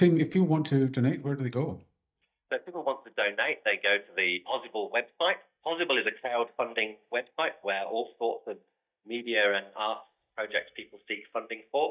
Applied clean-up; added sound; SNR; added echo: neural mask model DeepFilterNet 3.